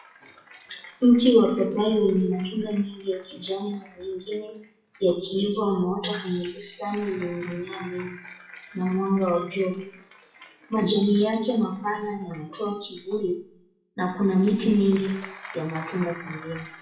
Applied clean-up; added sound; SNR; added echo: classical method WPE with log-MMSE.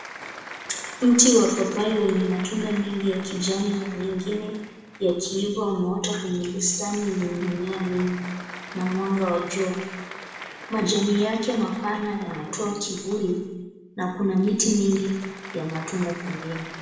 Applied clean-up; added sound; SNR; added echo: none; Applause; 15 dB; reverberation time 1.1 s.